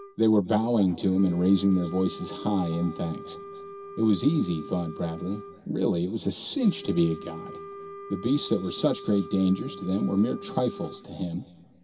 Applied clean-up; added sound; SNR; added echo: none; Wind instrument, woodwind instrument; 16 dB; reverberation time 2.4 s.